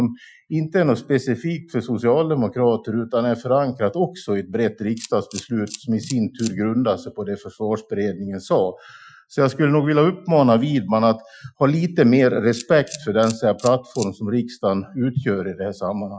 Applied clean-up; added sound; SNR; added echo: classical method Wiener filter.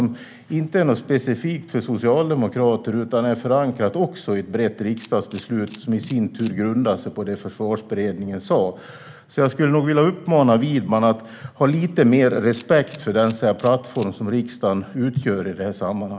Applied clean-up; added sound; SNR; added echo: none; Camera; 19 dB; none.